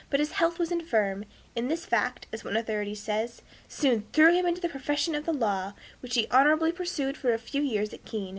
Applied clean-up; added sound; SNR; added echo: none; none; none; none.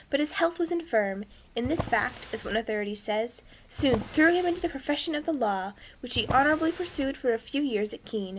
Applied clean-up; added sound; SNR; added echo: none; Drawer open or close; 12 dB; none.